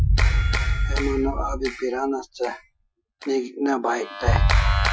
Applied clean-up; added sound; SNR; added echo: classical method Wiener filter.